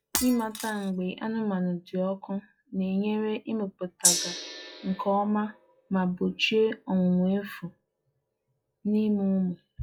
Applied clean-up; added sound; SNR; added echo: classical method log-MMSE.